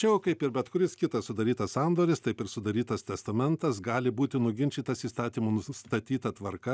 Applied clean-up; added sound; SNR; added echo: none; none; none; none.